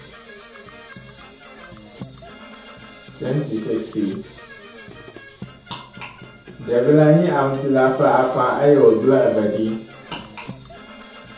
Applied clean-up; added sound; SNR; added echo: none; Brass instrument / Percussion; 19 dB; reverberation time 0.6 s.